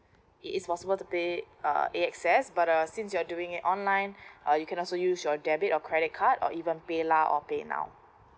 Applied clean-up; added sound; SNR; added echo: none; none; none; none.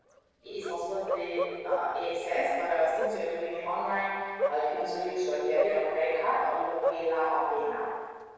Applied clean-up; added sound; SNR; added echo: neural separator model SepFormer DNS4.